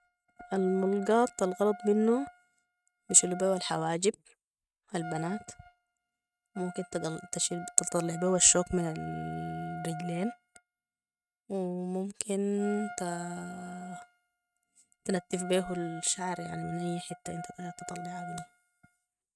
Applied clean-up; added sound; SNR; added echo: neural mask model RNNoise.